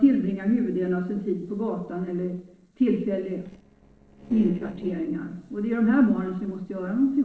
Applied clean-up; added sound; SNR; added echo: neural separator model SepFormer DNS4.